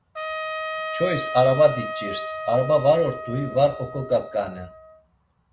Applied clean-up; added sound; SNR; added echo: none; Trumpet; 9 dB; none.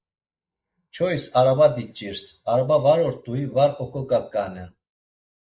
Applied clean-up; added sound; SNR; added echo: neural mask model Resemble Enhance denoiser.